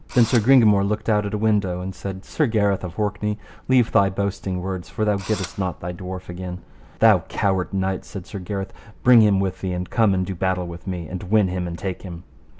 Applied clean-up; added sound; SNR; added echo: none; Engine / Drill; 15 dB; none.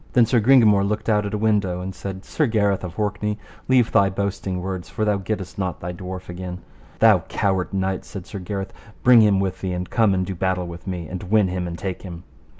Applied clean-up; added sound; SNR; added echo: none; none; none; none.